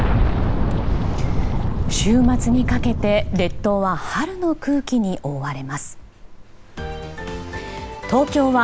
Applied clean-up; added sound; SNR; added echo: none; Boom; 1 dB; none.